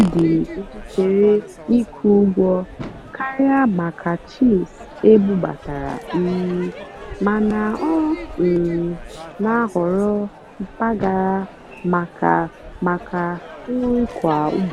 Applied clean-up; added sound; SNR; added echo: none; Crowd / Fireworks; 15 dB; none.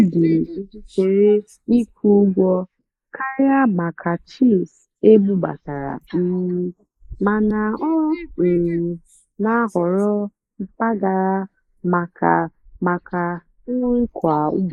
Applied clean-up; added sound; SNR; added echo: neural mask model Resemble Enhance denoiser.